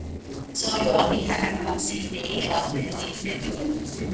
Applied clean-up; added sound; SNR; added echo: neural separator model SepFormer DNS4.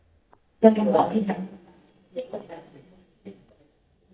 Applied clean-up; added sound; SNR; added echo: neural mask model DeepFilterNet 3.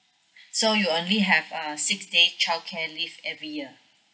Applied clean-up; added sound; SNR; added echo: none; none; none; none.